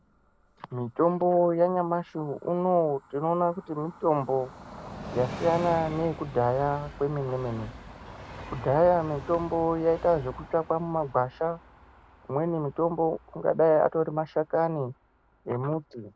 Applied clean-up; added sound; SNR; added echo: none; Train; 16 dB; none.